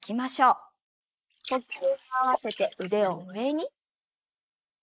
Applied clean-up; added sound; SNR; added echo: neural mask model Resemble Enhance denoiser.